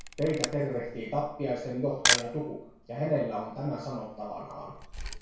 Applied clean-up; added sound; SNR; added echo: none; Camera; 3 dB; reverberation time 0.6 s.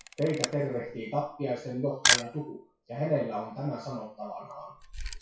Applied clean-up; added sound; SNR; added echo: classical method WPE with log-MMSE.